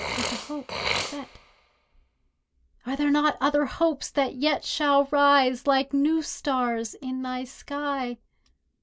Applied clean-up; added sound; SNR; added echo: none; Burping, eructation; 12 dB; none.